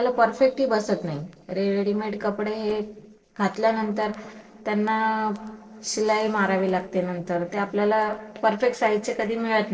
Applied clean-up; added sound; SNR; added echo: neural separator model SepFormer DNS4.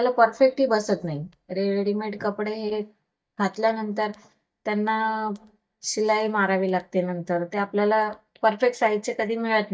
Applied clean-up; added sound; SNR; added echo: neural mask model DeepFilterNet 3.